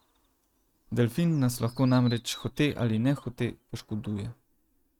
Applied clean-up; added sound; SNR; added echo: neural mask model RNNoise.